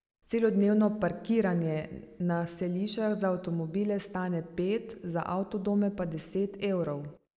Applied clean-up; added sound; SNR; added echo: none; none; none; none.